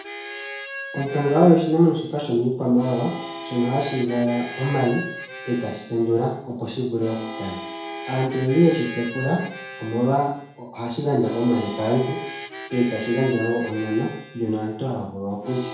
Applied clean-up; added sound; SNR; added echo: none; Harmonica; 13 dB; reverberation time 0.7 s.